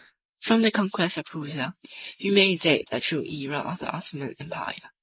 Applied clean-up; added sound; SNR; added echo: neural mask model Resemble Enhance denoiser.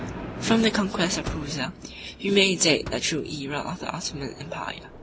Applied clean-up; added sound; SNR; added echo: none; Sliding door / Motor vehicle (road) + Thunder; 13 dB; none.